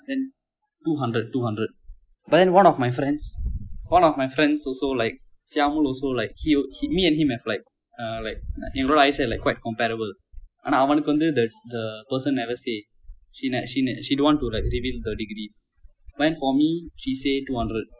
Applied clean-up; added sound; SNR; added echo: classical method spectral subtraction.